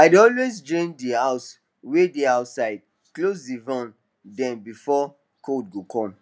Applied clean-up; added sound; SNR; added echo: none; none; none; none.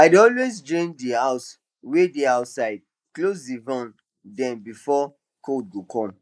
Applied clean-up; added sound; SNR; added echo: neural mask model Resemble Enhance denoiser.